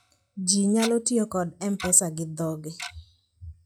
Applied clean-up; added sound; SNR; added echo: classical method log-MMSE.